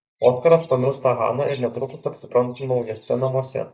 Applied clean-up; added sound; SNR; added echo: neural mask model DeepFilterNet 3.